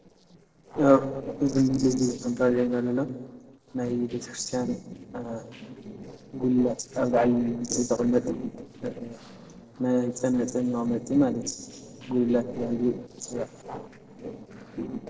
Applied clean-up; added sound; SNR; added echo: neural separator model SepFormer DNS4.